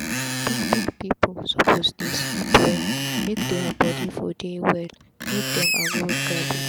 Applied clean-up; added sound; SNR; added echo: none; Screech; 2 dB; none.